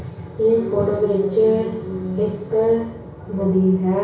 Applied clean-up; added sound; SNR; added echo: none; none; none; reverberation time 0.6 s.